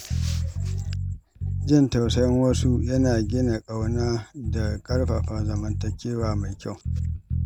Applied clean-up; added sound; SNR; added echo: none; Bass guitar; 2 dB; none.